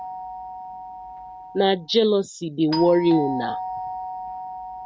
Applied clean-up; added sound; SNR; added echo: none; Doorbell; 9 dB; none.